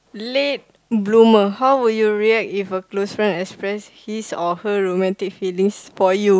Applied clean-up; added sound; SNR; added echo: none; none; none; none.